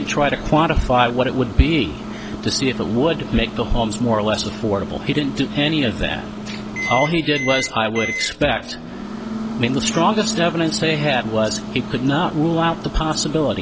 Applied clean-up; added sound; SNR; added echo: none; Microwave oven; 9 dB; none.